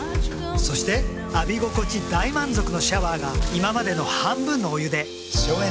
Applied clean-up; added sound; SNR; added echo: none; none; none; none.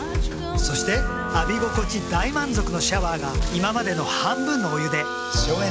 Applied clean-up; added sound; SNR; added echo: none; Wind instrument, woodwind instrument; 9 dB; none.